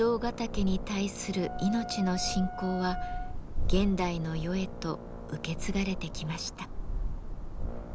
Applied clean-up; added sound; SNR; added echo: none; Brass instrument + Wind instrument, woodwind instrument; 12 dB; none.